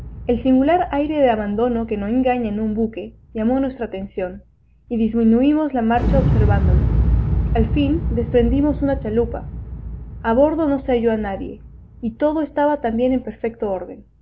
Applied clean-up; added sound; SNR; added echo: none; Explosion; 4 dB; none.